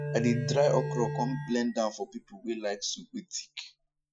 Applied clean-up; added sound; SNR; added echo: classical method Wiener filter.